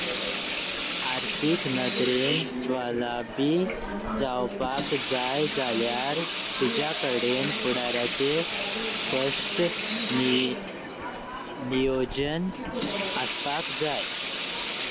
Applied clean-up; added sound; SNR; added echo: none; Sink (filling or washing) / Water tap, faucet; 4 dB; none.